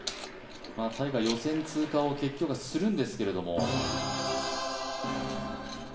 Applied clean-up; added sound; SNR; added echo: none; Keys jangling; 15 dB; reverberation time 0.7 s.